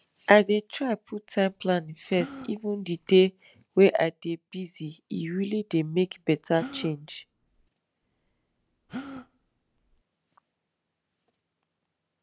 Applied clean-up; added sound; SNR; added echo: none; Gasp; 17 dB; none.